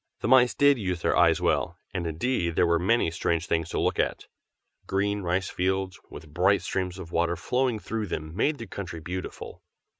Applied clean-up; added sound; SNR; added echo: none; none; none; none.